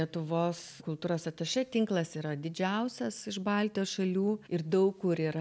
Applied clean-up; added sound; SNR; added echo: none; none; none; none.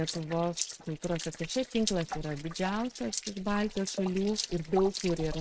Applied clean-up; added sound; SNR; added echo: neural mask model RNNoise.